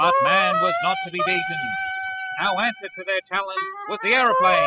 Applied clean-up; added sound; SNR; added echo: classical method spectral subtraction.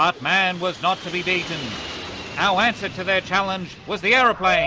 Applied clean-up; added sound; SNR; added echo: none; none; none; none.